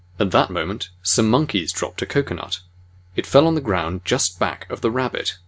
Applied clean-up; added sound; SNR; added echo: none; none; none; none.